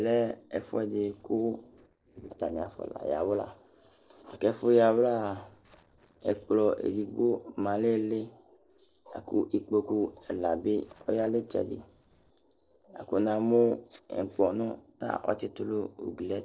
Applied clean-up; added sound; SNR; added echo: neural separator model SepFormer DNS4.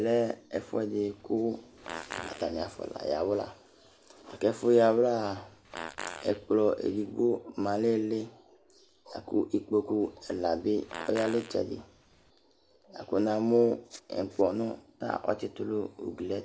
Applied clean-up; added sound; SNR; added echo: none; Fart; 15 dB; none.